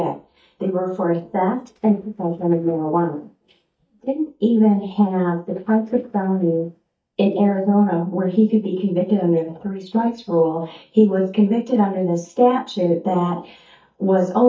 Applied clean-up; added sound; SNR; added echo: neural mask model DeepFilterNet 3.